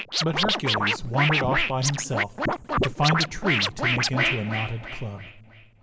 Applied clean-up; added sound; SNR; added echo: none; Scratching (performance technique); -1 dB; reverberation time 1.7 s.